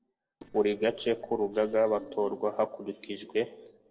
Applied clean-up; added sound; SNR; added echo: neural separator model SepFormer DNS4.